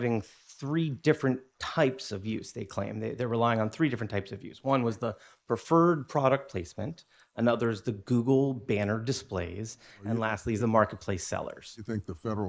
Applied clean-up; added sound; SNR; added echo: neural mask model Resemble Enhance denoiser.